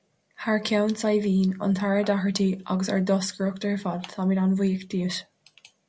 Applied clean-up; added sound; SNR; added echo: none; none; none; none.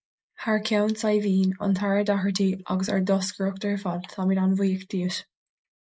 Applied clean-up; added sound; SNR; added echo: neural mask model Resemble Enhance denoiser.